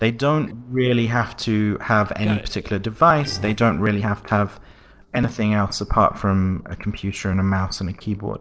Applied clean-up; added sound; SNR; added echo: neural separator model SepFormer DNS4.